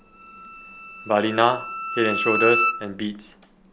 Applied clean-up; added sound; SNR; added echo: none; Bowed string instrument; 4 dB; none.